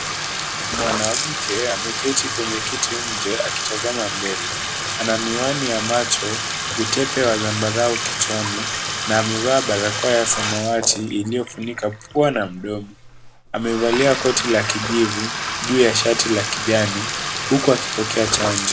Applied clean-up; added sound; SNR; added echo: none; Bathtub (filling or washing); 3 dB; none.